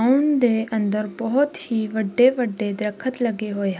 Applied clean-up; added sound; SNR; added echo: none; none; none; none.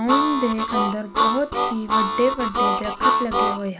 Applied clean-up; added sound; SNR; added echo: none; Harmonica; -3 dB; none.